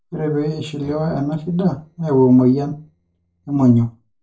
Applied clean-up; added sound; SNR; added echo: neural separator model SepFormer DNS4.